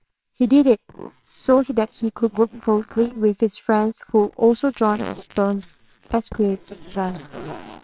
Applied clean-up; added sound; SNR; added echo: neural separator model SepFormer WHAMR!.